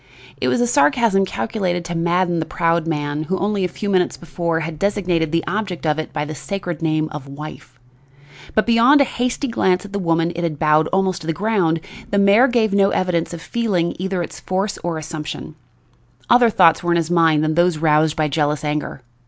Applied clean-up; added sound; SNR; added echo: none; none; none; none.